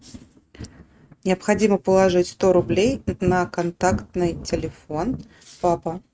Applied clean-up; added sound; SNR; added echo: neural mask model RNNoise.